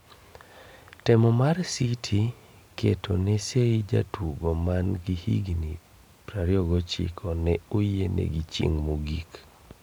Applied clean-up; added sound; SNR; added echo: none; none; none; none.